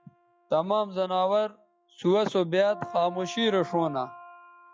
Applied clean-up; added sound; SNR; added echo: classical method log-MMSE.